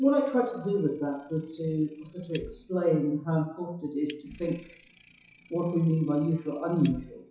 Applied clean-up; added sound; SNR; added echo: classical method WPE with log-MMSE.